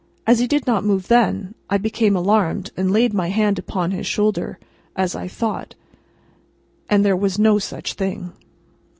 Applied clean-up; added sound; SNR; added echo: none; none; none; none.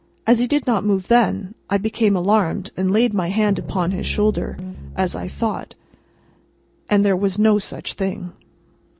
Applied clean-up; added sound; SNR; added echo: none; Piano; 9 dB; none.